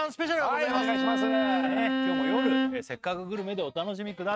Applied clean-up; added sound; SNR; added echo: neural mask model RNNoise.